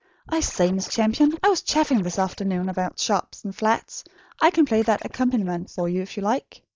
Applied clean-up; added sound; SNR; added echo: neural mask model DeepFilterNet 3.